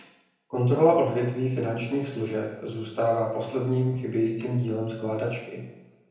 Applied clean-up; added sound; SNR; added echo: none; none; none; reverberation time 0.9 s.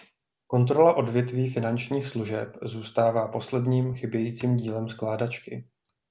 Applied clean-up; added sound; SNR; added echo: none; none; none; none.